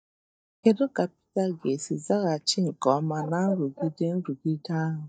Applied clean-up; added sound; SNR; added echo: neural mask model DeepFilterNet 3.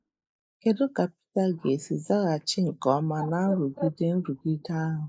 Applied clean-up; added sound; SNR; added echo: neural mask model Resemble Enhance denoiser.